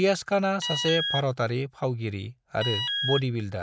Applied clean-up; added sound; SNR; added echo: none; Alarm; 4 dB; none.